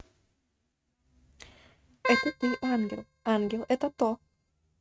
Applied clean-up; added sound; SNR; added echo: neural mask model RNNoise.